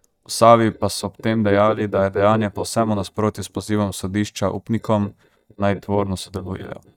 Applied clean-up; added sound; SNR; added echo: neural mask model DeepFilterNet 3.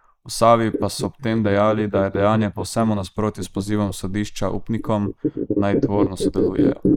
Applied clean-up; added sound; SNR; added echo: neural mask model Resemble Enhance denoiser.